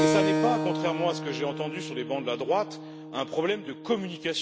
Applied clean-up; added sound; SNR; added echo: none; Keyboard (musical); 1 dB; none.